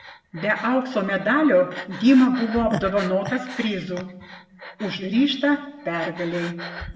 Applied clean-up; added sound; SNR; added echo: none; Breathing; 14 dB; reverberation time 0.7 s.